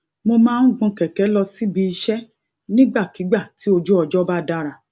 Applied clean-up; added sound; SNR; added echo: none; none; none; none.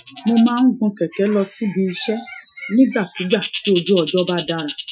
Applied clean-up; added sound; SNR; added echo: classical method Wiener filter.